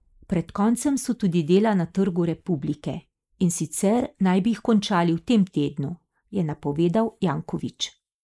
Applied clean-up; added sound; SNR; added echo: neural mask model Resemble Enhance denoiser.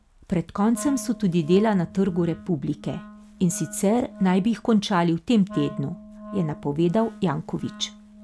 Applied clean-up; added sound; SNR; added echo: none; Wind instrument, woodwind instrument; 17 dB; none.